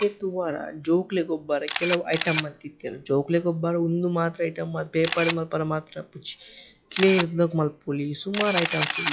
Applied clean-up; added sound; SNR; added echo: classical method log-MMSE.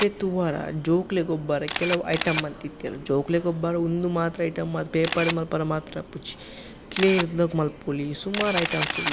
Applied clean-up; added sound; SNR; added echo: none; Camera; 5 dB; none.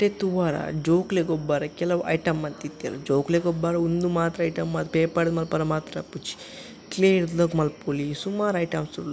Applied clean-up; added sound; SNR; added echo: none; none; none; none.